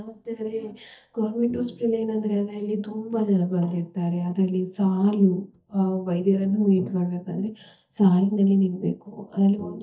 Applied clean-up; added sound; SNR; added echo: neural mask model DeepFilterNet 3.